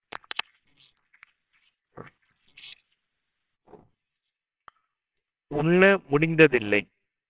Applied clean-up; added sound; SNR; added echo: neural separator model SepFormer WHAMR!.